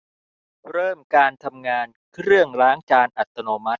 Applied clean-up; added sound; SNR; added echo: none; none; none; none.